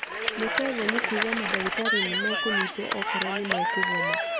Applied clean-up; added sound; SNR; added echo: none; Cheering / Clapping; -5 dB; none.